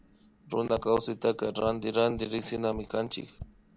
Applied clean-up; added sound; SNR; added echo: none; Tap; 19 dB; none.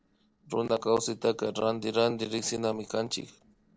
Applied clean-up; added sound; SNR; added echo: neural separator model SepFormer DNS4.